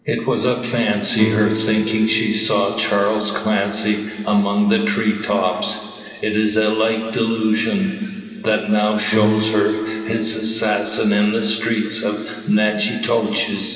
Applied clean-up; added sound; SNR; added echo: neural separator model SepFormer DNS4.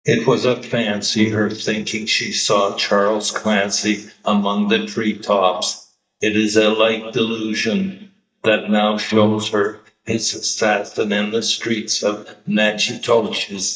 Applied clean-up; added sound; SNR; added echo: neural mask model DeepFilterNet 3.